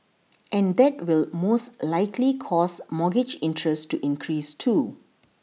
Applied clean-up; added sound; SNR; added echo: none; none; none; none.